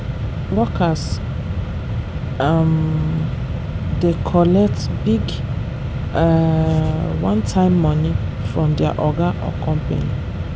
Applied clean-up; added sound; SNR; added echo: none; Mechanisms; 3 dB; none.